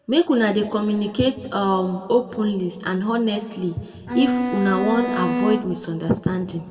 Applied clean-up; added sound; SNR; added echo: none; Bowed string instrument; 2 dB; reverberation time 1.3 s.